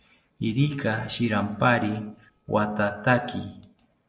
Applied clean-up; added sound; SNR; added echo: neural separator model SepFormer DNS4.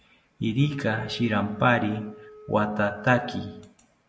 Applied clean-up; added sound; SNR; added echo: none; Wind instrument, woodwind instrument; 19 dB; none.